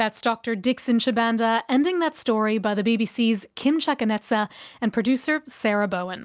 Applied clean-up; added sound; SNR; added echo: none; none; none; none.